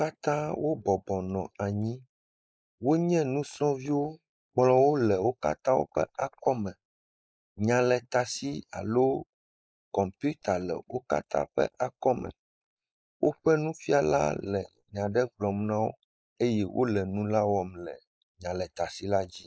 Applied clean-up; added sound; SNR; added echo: neural mask model Resemble Enhance denoiser.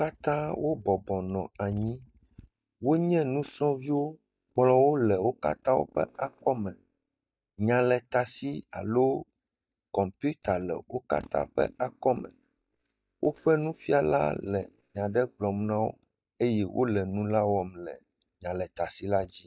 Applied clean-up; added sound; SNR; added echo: neural mask model DeepFilterNet 3.